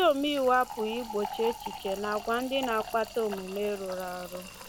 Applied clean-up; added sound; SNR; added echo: none; Fill (with liquid); 11 dB; none.